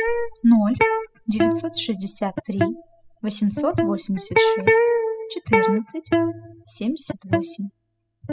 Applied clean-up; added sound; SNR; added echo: classical method spectral subtraction.